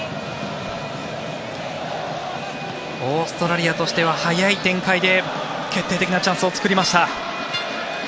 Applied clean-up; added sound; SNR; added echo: none; Wind instrument, woodwind instrument; 18 dB; none.